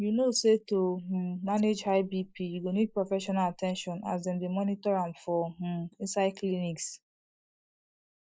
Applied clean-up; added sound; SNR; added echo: neural mask model Resemble Enhance denoiser.